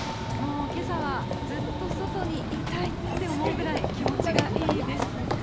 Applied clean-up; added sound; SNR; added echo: none; Run / Train; -5 dB; none.